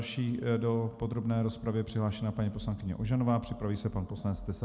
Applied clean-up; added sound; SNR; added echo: none; none; none; none.